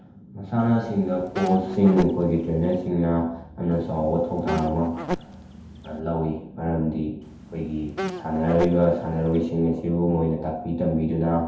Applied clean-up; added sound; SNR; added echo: none; Insect; 11 dB; reverberation time 0.8 s.